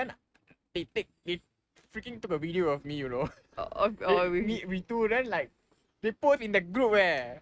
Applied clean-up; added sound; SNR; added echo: neural mask model RNNoise.